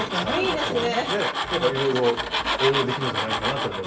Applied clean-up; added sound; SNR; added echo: none; Tools; 1 dB; reverberation time 0.6 s.